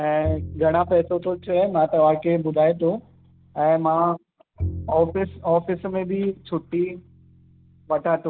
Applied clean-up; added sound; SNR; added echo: none; Bowed string instrument; 14 dB; none.